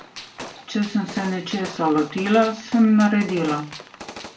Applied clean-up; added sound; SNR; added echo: none; Gunshot, gunfire; 16 dB; reverberation time 0.3 s.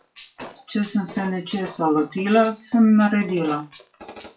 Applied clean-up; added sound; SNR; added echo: classical method WPE with log-MMSE.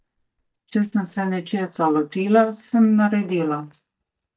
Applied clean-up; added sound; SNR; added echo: neural mask model DeepFilterNet 3.